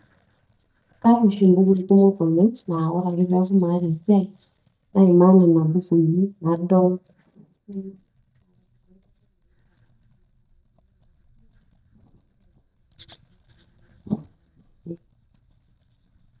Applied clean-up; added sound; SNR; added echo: neural mask model DeepFilterNet 3.